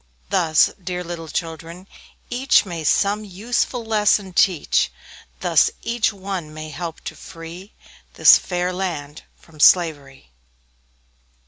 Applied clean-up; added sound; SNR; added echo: none; none; none; none.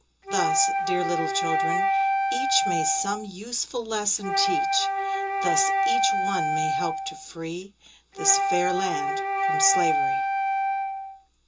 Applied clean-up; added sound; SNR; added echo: none; Wind instrument, woodwind instrument; -4 dB; reverberation time 0.2 s.